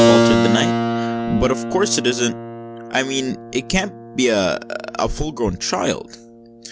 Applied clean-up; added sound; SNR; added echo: none; Keyboard (musical); 0 dB; none.